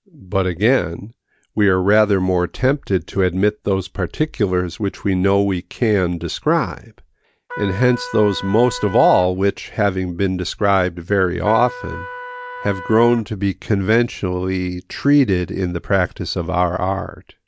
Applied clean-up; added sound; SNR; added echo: none; Trumpet; 13 dB; none.